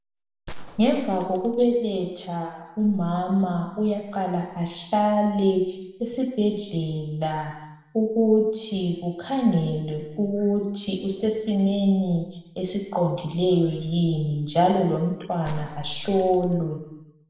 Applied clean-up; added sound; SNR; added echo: none; Gunshot, gunfire; 12 dB; reverberation time 0.9 s.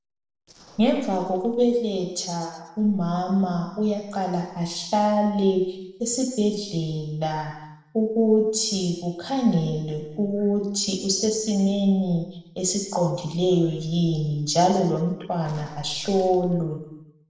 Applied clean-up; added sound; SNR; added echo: neural separator model SepFormer DNS4.